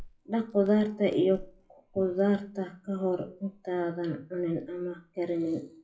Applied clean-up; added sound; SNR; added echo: classical method WPE with log-MMSE.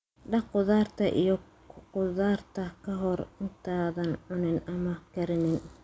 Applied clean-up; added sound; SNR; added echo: none; none; none; none.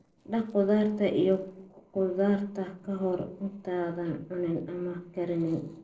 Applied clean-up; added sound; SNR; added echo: neural separator model SepFormer DNS4.